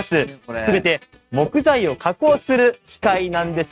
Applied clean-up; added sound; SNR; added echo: neural mask model RNNoise.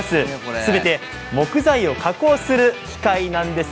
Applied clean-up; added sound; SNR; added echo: none; none; none; none.